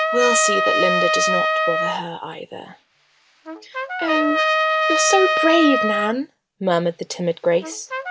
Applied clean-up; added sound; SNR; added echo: none; Trumpet; -1 dB; none.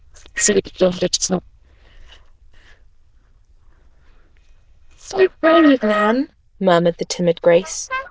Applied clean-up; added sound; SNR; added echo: neural diffusion model UNIVERSE++.